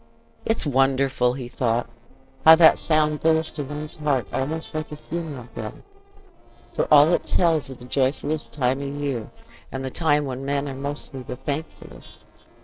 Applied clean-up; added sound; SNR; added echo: neural separator model SepFormer DNS4.